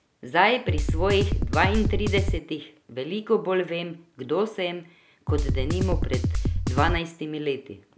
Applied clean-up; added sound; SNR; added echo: none; Drum kit; -3 dB; none.